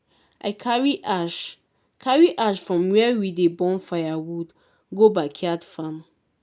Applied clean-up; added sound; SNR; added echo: none; none; none; none.